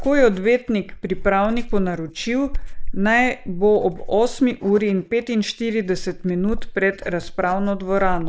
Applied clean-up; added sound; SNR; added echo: neural mask model Resemble Enhance denoiser.